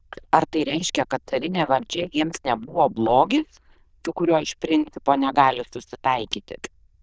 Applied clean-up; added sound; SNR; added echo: neural diffusion model UNIVERSE++.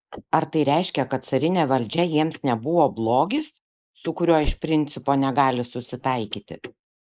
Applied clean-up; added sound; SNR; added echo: neural mask model Resemble Enhance denoiser.